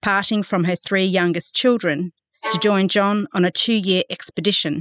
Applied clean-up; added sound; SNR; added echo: classical method spectral subtraction.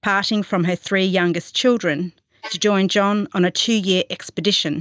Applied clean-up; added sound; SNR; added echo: neural mask model DeepFilterNet 3.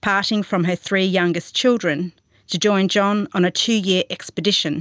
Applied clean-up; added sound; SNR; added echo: none; none; none; none.